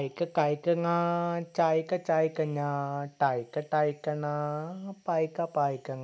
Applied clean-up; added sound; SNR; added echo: none; none; none; none.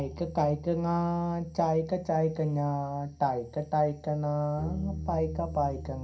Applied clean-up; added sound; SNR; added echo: none; Bass guitar; 13 dB; reverberation time 0.3 s.